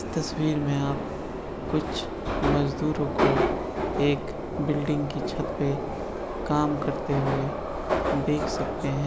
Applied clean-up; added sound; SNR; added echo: none; Subway, metro, underground; 0 dB; none.